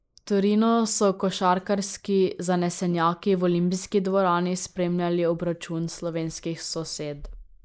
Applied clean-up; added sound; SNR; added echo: neural mask model Resemble Enhance denoiser.